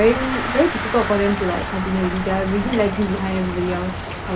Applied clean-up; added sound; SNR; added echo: none; Stream / Trickle, dribble + Gong; 6 dB; none.